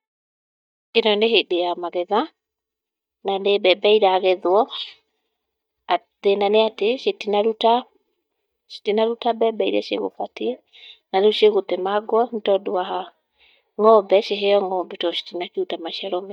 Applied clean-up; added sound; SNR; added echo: neural mask model DeepFilterNet 3.